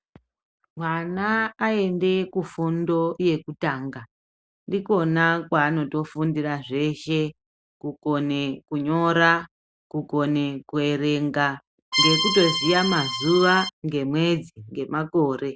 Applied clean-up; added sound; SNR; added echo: none; Accordion; 1 dB; none.